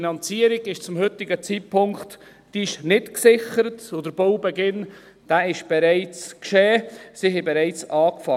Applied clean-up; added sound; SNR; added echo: none; none; none; none.